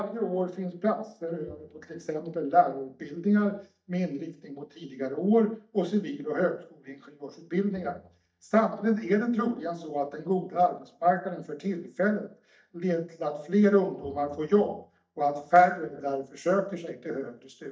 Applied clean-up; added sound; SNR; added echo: neural mask model DeepFilterNet 3.